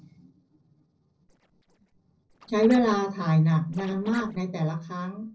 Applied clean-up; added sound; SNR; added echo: neural separator model SepFormer DNS4.